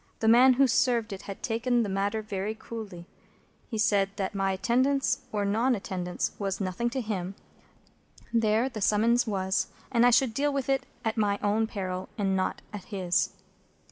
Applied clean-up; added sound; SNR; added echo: none; none; none; none.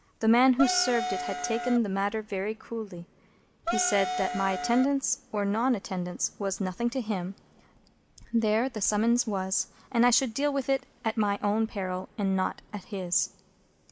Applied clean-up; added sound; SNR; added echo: none; Wind instrument, woodwind instrument; 4 dB; none.